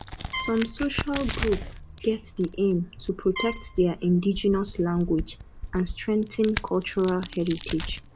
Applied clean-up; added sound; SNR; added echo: none; Crack + Trumpet; 8 dB; none.